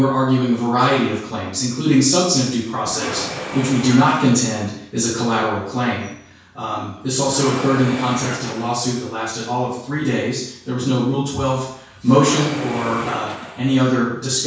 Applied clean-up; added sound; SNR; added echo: none; Engine / Mechanisms; 12 dB; reverberation time 0.6 s.